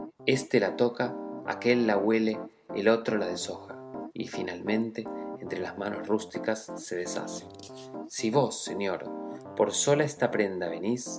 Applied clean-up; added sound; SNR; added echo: none; Piano; 11 dB; none.